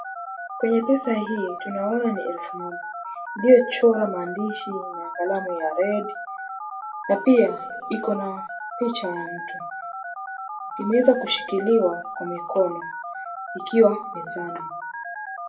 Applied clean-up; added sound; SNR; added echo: classical method WPE with log-MMSE.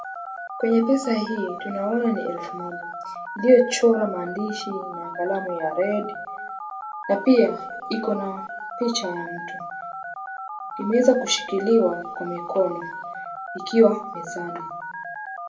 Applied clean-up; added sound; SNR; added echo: none; Telephone; 10 dB; reverberation time 0.2 s.